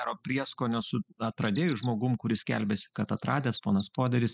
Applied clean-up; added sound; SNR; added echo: classical method spectral subtraction.